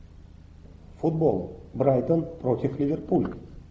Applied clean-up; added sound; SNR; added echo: none; none; none; none.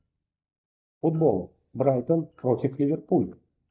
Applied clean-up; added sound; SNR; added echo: neural mask model DeepFilterNet 3.